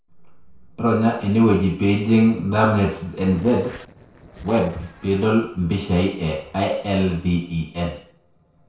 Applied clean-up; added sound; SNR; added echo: neural separator model SepFormer DNS4.